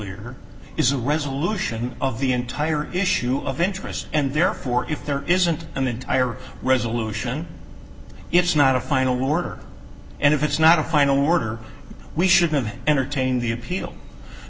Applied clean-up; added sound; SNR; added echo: none; none; none; none.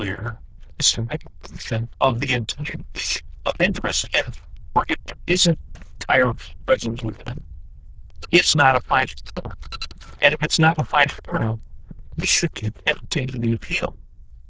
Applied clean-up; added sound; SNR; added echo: neural diffusion model UNIVERSE++.